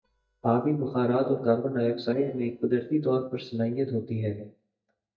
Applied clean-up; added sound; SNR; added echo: neural mask model DeepFilterNet 3.